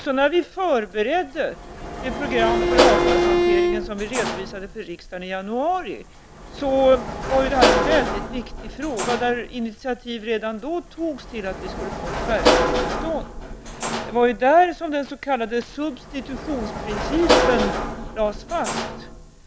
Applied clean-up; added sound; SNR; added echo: none; Sliding door / Slam + Bowed string instrument; 0 dB; none.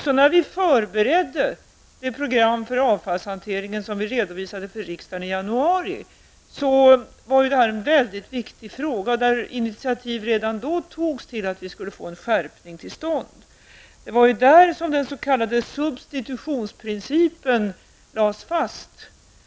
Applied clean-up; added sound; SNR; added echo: none; none; none; none.